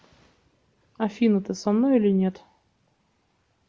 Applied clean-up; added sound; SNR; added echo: none; none; none; none.